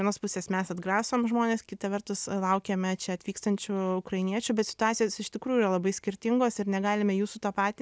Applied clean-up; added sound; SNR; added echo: none; none; none; none.